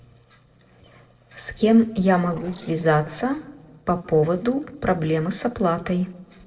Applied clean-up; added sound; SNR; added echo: neural separator model SepFormer DNS4.